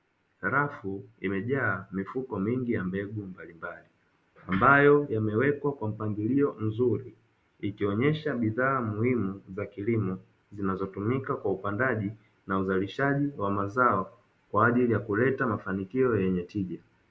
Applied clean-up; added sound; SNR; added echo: none; none; none; none.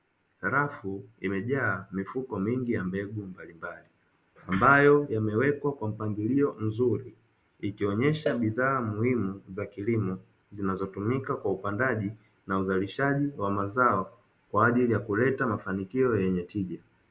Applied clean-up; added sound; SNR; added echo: none; Cowbell; 15 dB; none.